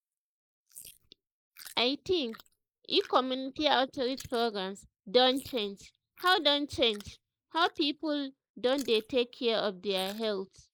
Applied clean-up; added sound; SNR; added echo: neural mask model Resemble Enhance denoiser.